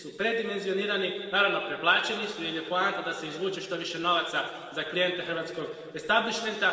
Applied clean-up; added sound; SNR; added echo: none; none; none; reverberation time 2.3 s.